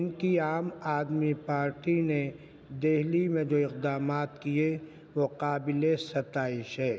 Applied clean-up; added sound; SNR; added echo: none; none; none; none.